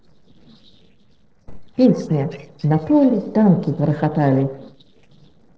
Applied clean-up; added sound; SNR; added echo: neural separator model SepFormer DNS4.